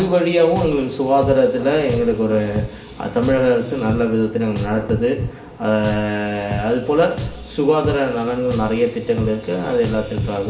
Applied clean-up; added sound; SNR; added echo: none; Drum; 11 dB; reverberation time 0.8 s.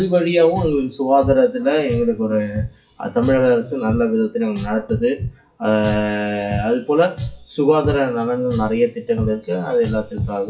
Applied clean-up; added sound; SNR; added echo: classical method WPE with log-MMSE.